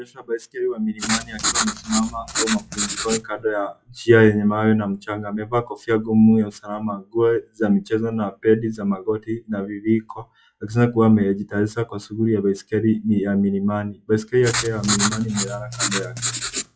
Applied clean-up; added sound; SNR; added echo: classical method log-MMSE.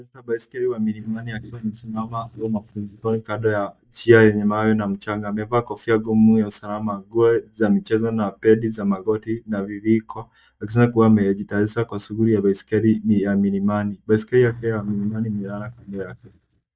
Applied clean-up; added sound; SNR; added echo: neural mask model DeepFilterNet 3.